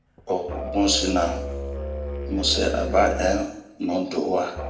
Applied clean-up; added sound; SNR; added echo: none; Musical instrument; 7 dB; reverberation time 0.7 s.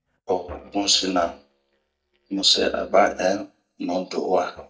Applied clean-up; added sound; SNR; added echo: neural mask model DeepFilterNet 3.